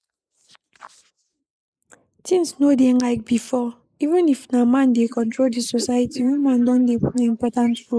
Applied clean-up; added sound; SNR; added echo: neural mask model Resemble Enhance denoiser.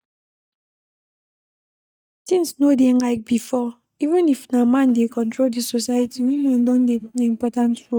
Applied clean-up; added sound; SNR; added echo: neural mask model DeepFilterNet 3.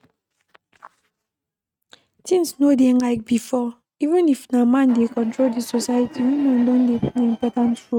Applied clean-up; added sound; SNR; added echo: neural mask model RNNoise.